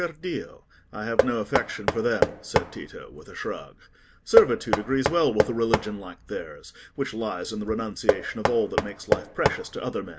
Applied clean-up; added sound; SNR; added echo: none; Knock; 0 dB; none.